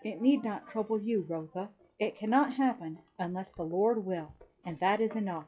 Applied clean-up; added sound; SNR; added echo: classical method log-MMSE.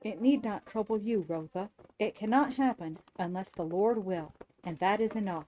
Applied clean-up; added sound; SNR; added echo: neural mask model RNNoise.